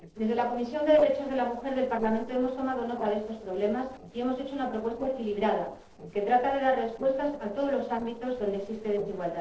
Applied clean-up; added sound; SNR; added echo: neural separator model SepFormer DNS4.